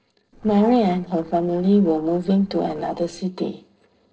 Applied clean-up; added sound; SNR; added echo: neural separator model SepFormer DNS4.